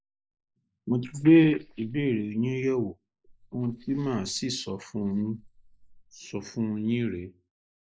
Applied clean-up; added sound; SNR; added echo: neural mask model Resemble Enhance denoiser.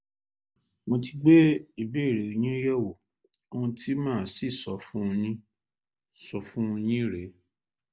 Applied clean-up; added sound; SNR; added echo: none; none; none; none.